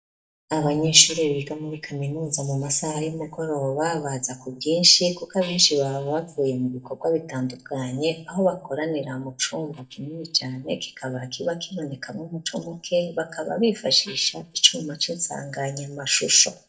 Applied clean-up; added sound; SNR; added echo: neural mask model DeepFilterNet 3.